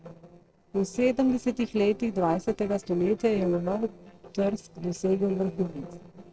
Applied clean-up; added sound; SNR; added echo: neural separator model SepFormer DNS4.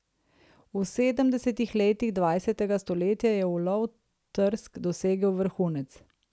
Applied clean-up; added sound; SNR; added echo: none; none; none; none.